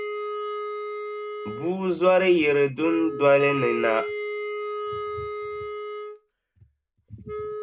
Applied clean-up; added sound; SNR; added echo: none; Wind instrument, woodwind instrument; 7 dB; reverberation time 0.2 s.